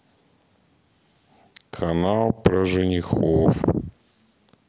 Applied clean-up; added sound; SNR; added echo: none; none; none; none.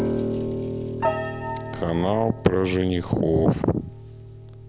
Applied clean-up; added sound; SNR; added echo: none; Piano; 5 dB; none.